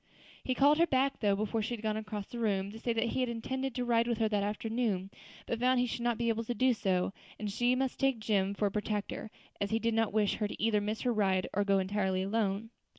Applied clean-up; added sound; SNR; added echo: none; none; none; none.